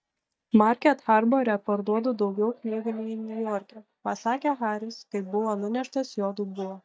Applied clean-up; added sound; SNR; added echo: neural mask model DeepFilterNet 3.